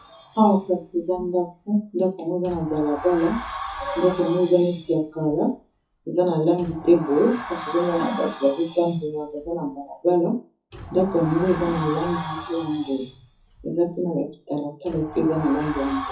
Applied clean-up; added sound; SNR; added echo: classical method WPE with log-MMSE.